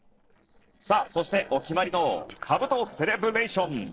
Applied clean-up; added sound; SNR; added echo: neural separator model SepFormer DNS4.